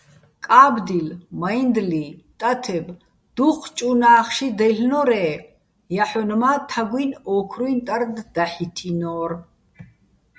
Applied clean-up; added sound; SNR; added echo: none; none; none; none.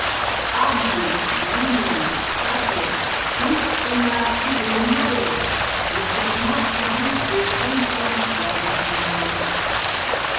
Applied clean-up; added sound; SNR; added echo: none; Stream; -5 dB; reverberation time 1.3 s.